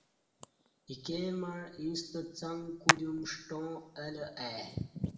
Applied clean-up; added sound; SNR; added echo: none; Hands; -1 dB; reverberation time 0.9 s.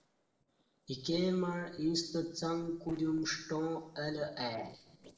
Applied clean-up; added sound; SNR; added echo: neural separator model SepFormer DNS4.